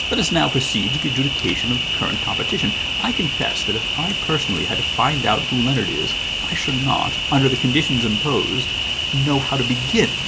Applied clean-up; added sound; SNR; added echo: none; Cricket; 1 dB; none.